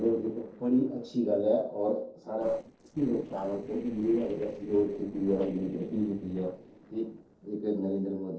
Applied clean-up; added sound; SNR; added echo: neural separator model SepFormer DNS4.